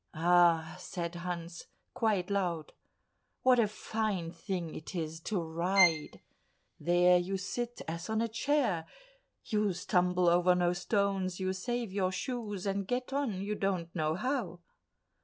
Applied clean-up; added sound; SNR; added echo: none; Bowed string instrument; 3 dB; none.